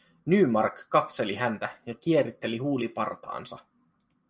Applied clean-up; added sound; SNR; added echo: none; none; none; none.